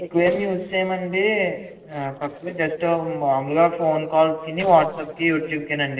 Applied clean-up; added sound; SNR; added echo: neural separator model SepFormer DNS4.